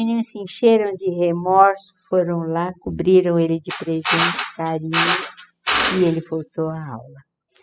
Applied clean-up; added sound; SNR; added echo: classical method spectral subtraction.